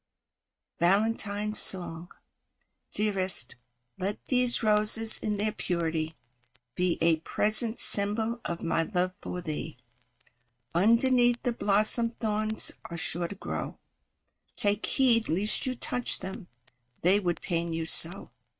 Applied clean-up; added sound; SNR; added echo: neural mask model RNNoise.